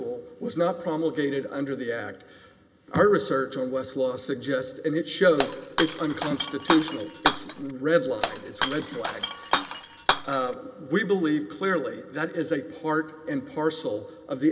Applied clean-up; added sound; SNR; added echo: none; Shatter; 0 dB; reverberation time 0.3 s.